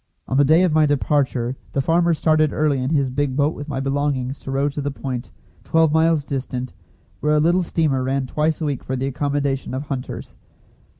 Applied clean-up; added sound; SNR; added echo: none; none; none; none.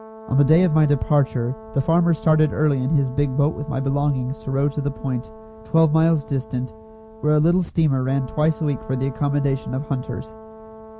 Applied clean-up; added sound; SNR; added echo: none; Brass instrument; 19 dB; none.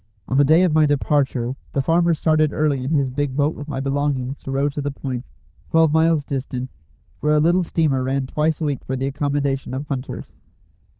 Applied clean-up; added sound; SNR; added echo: neural diffusion model UNIVERSE++.